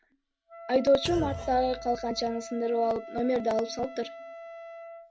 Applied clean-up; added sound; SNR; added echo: none; Wind instrument, woodwind instrument + Thump, thud; 12 dB; none.